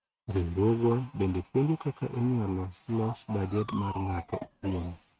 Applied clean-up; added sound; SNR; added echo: neural mask model RNNoise.